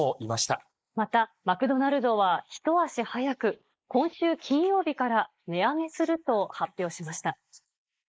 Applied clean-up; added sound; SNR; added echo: neural mask model Resemble Enhance denoiser.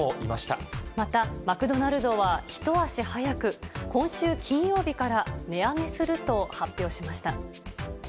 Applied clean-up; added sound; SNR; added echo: none; none; none; none.